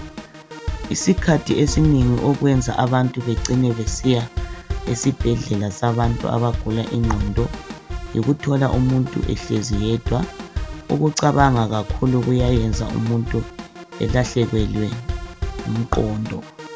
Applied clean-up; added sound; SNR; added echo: none; Drum kit; 8 dB; none.